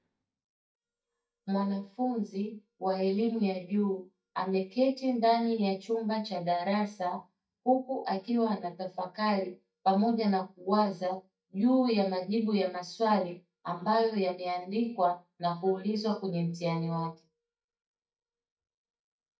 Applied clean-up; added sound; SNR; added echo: neural mask model DeepFilterNet 3.